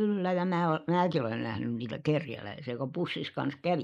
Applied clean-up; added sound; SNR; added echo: neural mask model Resemble Enhance denoiser.